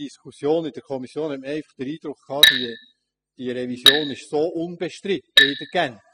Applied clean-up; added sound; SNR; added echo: classical method spectral subtraction.